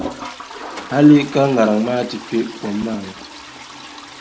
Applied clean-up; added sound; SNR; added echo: none; Toilet flush; 15 dB; none.